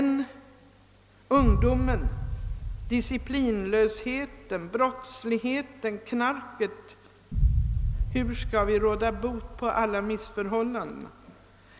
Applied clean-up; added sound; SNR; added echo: none; Boom; 3 dB; none.